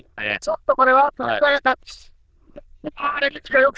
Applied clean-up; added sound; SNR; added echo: neural diffusion model UNIVERSE++.